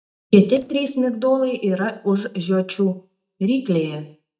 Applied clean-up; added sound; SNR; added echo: neural mask model DeepFilterNet 3.